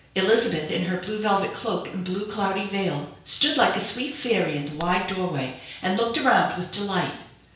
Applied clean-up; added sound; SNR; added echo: none; Raindrop; 9 dB; reverberation time 0.5 s.